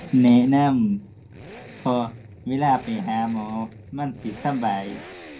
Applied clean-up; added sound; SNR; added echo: none; Accelerating, revving, vroom; 19 dB; reverberation time 0.2 s.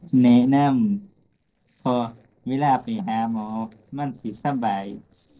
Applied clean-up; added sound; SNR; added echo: neural separator model SepFormer DNS4.